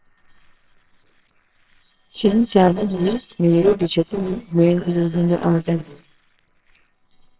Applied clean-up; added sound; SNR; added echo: neural separator model SepFormer WHAMR!.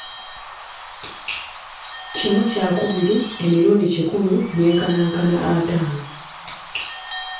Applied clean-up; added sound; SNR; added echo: none; Bird / Bell; 14 dB; reverberation time 0.6 s.